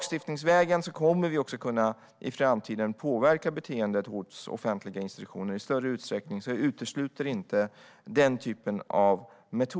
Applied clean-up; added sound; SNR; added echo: none; none; none; none.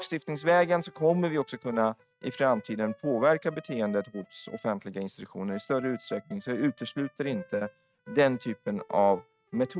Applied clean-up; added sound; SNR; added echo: neural mask model RNNoise.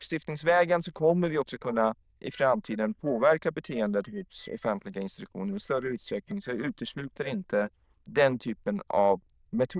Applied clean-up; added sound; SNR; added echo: neural diffusion model UNIVERSE++.